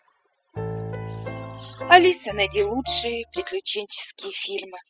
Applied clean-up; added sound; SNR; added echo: classical method spectral subtraction.